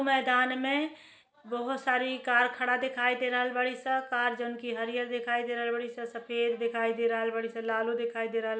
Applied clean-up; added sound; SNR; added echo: none; none; none; none.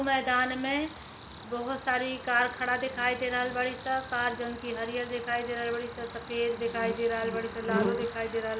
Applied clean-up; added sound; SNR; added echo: none; Cricket; 7 dB; none.